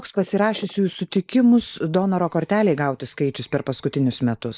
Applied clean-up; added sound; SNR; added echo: neural mask model Resemble Enhance denoiser.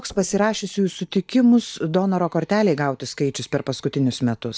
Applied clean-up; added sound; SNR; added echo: neural mask model DeepFilterNet 3.